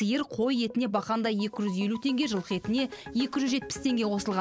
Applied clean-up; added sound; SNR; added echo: none; none; none; none.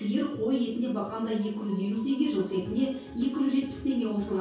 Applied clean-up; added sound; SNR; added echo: none; none; none; reverberation time 0.6 s.